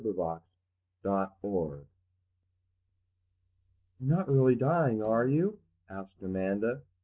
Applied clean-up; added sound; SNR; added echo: neural mask model DeepFilterNet 3.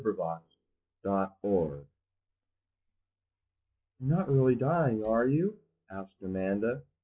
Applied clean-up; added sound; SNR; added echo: classical method log-MMSE.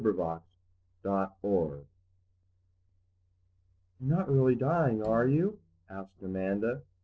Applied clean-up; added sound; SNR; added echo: neural separator model SepFormer DNS4.